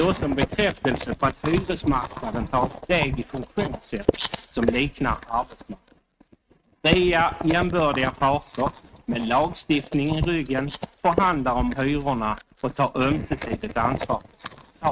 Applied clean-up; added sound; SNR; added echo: neural mask model RNNoise.